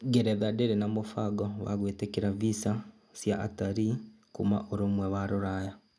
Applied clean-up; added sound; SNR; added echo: none; none; none; none.